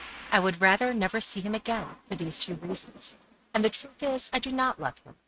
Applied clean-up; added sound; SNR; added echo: neural mask model RNNoise.